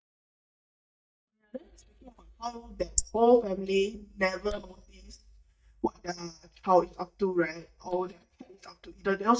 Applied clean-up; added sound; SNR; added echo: neural mask model DeepFilterNet 3.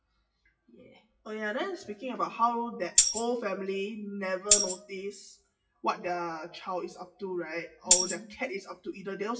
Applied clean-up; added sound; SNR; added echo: classical method WPE with log-MMSE.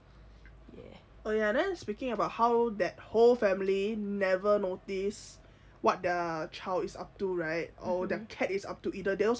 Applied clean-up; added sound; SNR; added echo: none; none; none; none.